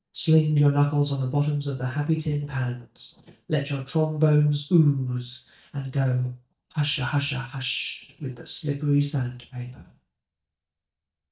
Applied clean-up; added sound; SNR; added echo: neural mask model DeepFilterNet 3.